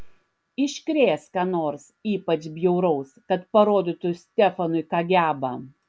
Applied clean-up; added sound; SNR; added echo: none; none; none; none.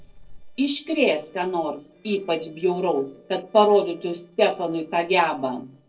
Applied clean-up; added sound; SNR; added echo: neural separator model SepFormer DNS4.